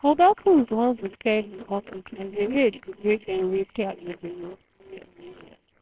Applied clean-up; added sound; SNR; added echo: neural separator model SepFormer WHAMR!.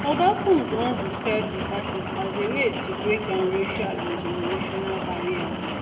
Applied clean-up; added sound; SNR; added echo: none; Rain; 3 dB; reverberation time 1.4 s.